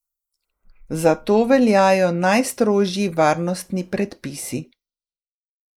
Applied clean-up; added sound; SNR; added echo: neural mask model Resemble Enhance denoiser.